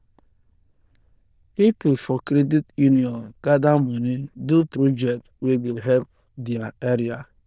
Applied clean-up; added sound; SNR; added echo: neural diffusion model UNIVERSE++.